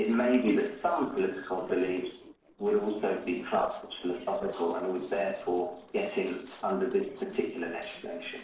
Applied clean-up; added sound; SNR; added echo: neural separator model SepFormer DNS4.